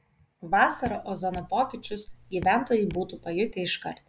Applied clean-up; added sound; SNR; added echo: none; Raindrop / Drip; 15 dB; none.